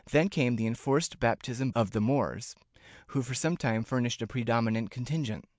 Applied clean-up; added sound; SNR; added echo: none; none; none; none.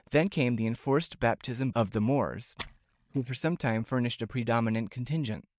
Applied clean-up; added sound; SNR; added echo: neural mask model DeepFilterNet 3.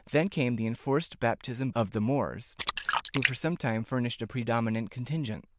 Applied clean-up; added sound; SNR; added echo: neural diffusion model UNIVERSE++.